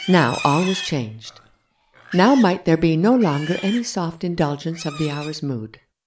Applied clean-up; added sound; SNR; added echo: none; Livestock, farm animals, working animals; 16 dB; none.